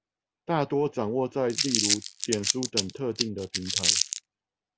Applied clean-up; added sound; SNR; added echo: none; Crumpling, crinkling; -2 dB; none.